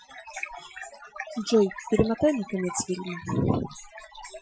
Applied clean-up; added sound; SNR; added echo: classical method Wiener filter.